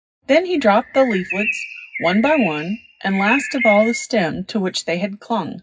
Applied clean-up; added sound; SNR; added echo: classical method WPE with log-MMSE.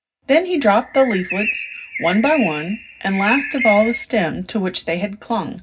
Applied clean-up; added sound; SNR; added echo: none; Bird; 7 dB; reverberation time 0.4 s.